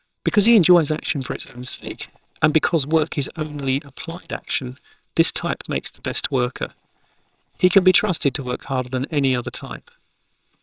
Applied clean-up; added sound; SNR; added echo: neural separator model SepFormer WHAMR!.